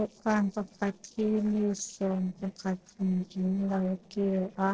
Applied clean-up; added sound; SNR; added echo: neural separator model SepFormer DNS4.